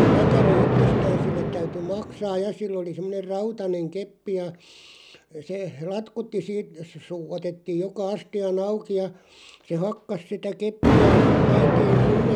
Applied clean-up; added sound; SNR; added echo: none; Thunder; -4 dB; none.